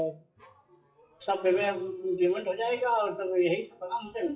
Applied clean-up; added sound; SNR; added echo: classical method WPE with log-MMSE.